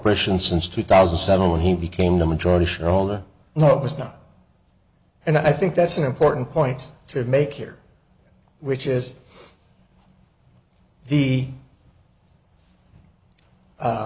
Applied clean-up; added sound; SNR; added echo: none; none; none; none.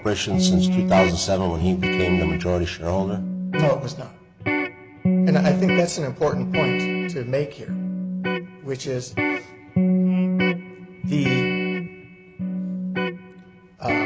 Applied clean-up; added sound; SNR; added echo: none; Electric guitar; -2 dB; none.